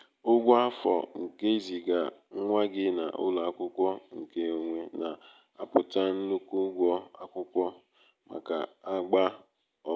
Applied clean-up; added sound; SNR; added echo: none; none; none; none.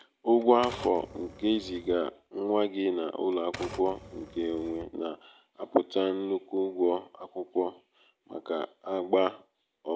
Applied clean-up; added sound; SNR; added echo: none; Typewriter; 17 dB; none.